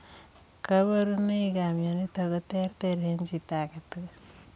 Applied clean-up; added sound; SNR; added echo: none; none; none; none.